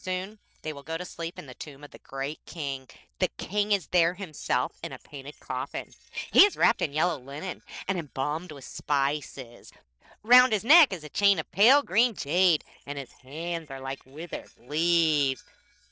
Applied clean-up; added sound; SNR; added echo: neural separator model SepFormer DNS4.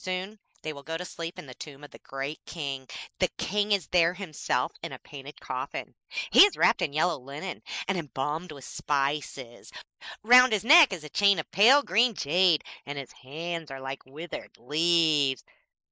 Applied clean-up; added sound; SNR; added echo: neural mask model Resemble Enhance denoiser.